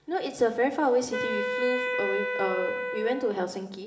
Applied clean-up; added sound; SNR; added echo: none; Wind instrument, woodwind instrument; 3 dB; reverberation time 1.2 s.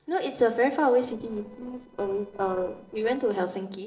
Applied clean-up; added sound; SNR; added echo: neural separator model SepFormer DNS4.